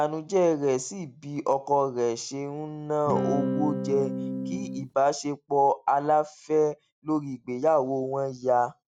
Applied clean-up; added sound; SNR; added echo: none; Electric guitar / Strum; 3 dB; none.